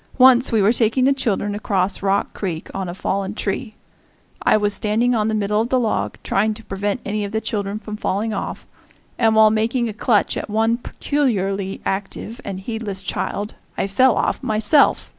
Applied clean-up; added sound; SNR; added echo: none; none; none; none.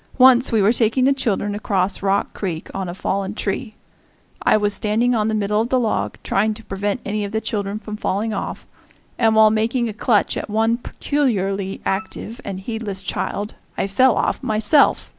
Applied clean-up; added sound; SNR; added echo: none; Wind instrument, woodwind instrument; 18 dB; none.